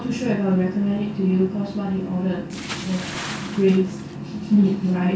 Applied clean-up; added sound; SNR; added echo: none; Bathtub (filling or washing) / Splash, splatter; 17 dB; reverberation time 0.2 s.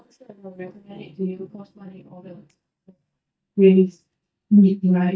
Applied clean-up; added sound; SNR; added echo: neural mask model DeepFilterNet 3.